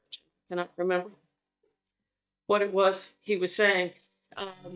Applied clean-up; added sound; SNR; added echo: neural mask model DeepFilterNet 3.